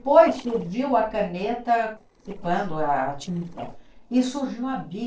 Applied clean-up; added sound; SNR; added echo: neural separator model SepFormer DNS4.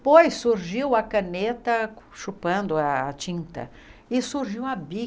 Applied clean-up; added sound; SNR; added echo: none; none; none; none.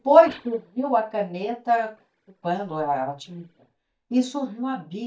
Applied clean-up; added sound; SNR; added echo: neural mask model DeepFilterNet 3.